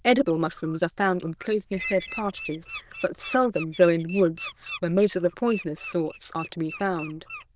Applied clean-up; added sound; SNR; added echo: neural diffusion model UNIVERSE++.